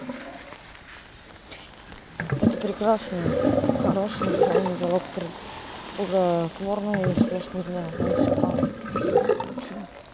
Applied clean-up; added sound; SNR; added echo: none; Sink (filling or washing); -2 dB; none.